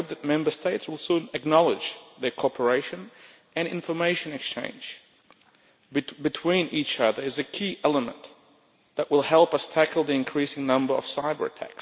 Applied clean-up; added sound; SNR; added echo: none; none; none; none.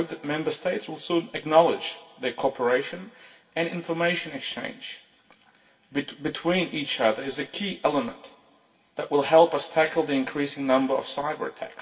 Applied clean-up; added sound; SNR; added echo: none; none; none; reverberation time 0.2 s.